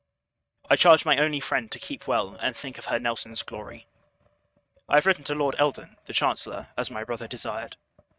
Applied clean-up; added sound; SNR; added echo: neural mask model RNNoise.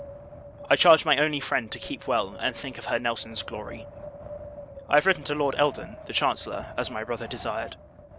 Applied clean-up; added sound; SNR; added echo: none; Wind; 15 dB; none.